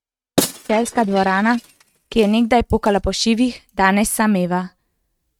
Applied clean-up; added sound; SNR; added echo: neural mask model RNNoise.